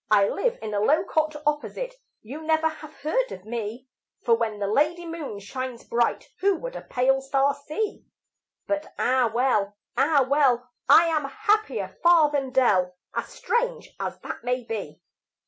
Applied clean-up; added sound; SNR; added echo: none; none; none; none.